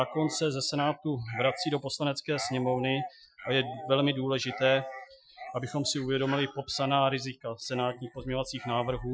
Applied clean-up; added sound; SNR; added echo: classical method Wiener filter.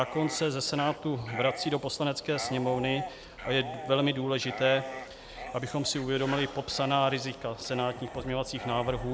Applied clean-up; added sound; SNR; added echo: none; Dog; 11 dB; none.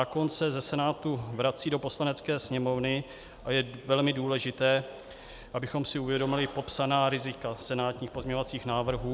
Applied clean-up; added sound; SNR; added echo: none; none; none; none.